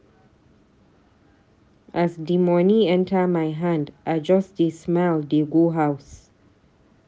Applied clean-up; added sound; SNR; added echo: none; none; none; none.